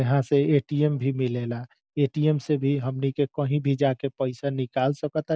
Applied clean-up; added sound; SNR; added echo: none; none; none; none.